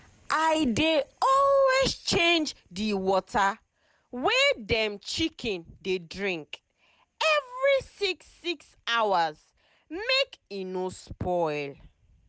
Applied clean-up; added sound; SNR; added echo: none; none; none; none.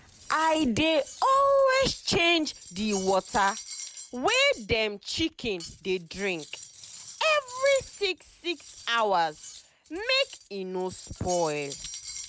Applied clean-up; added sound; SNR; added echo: none; Cutlery, silverware; 17 dB; none.